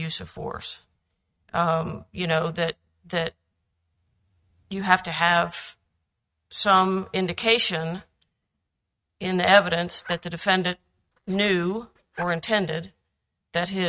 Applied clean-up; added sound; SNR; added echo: neural mask model RNNoise.